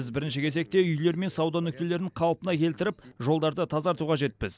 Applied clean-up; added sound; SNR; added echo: none; none; none; none.